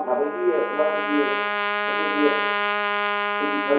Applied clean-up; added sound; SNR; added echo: none; Trumpet; -1 dB; reverberation time 2.4 s.